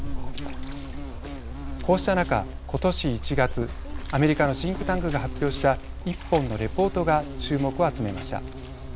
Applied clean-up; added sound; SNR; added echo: none; Insect; 6 dB; none.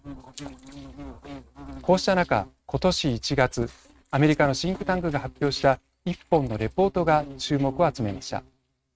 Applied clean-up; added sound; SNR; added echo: neural mask model RNNoise.